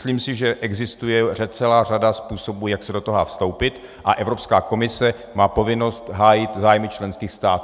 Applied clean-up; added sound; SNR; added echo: none; none; none; none.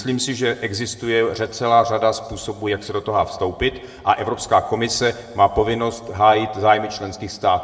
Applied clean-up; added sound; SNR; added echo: none; none; none; reverberation time 0.8 s.